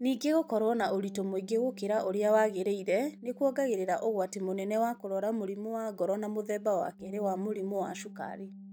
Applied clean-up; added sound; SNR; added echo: none; Bass guitar; 17 dB; none.